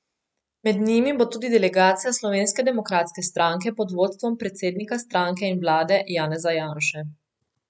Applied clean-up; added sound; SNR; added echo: none; none; none; none.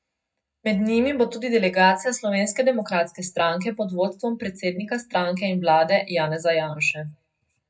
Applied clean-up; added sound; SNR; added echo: none; none; none; reverberation time 0.3 s.